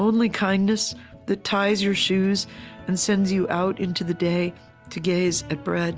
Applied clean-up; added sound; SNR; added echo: none; none; none; none.